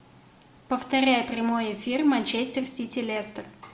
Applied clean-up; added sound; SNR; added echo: none; none; none; none.